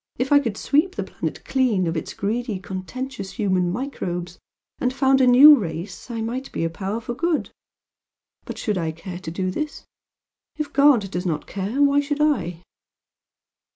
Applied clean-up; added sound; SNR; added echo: none; none; none; none.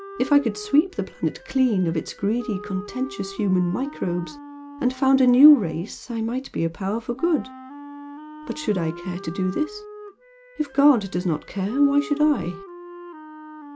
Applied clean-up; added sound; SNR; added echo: none; Wind instrument, woodwind instrument; 17 dB; none.